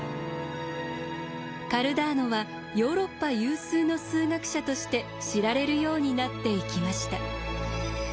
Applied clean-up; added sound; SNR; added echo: none; Strum; 19 dB; none.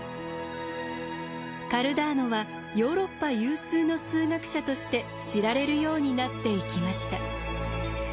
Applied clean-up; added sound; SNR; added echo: none; none; none; none.